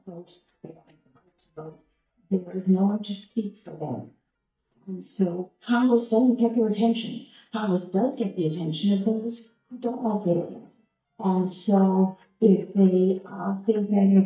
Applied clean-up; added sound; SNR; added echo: neural mask model DeepFilterNet 3.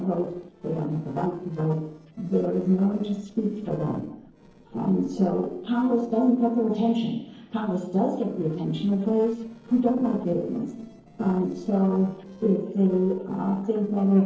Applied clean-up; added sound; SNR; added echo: neural separator model SepFormer DNS4.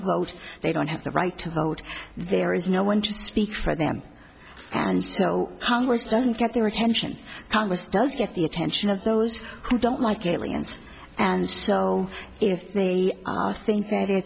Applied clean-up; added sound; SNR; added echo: none; none; none; none.